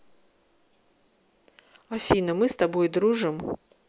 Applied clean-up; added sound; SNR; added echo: none; none; none; none.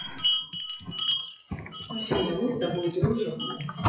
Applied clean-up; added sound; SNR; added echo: classical method WPE with log-MMSE.